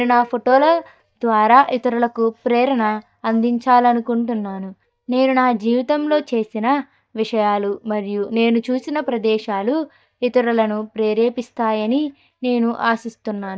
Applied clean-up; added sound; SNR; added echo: neural mask model DeepFilterNet 3.